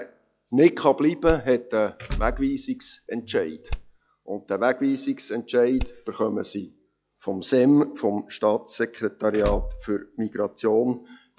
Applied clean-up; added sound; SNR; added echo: classical method log-MMSE.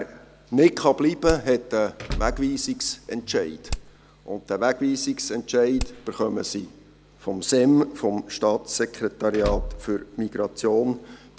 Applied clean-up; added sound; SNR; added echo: none; Hammer + Door / Car; 8 dB; none.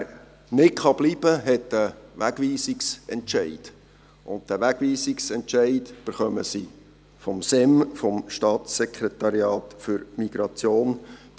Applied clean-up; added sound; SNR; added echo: none; none; none; none.